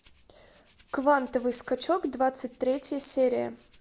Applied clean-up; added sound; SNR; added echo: none; Rattle (instrument); 17 dB; none.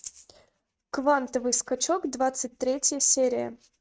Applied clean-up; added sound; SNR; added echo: neural mask model RNNoise.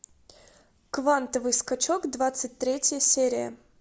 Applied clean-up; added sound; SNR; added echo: none; none; none; none.